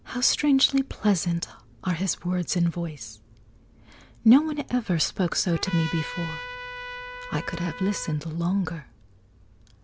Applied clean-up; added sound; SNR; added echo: none; Trumpet; 11 dB; none.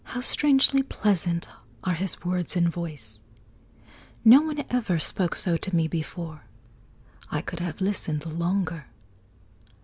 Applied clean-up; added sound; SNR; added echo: none; none; none; none.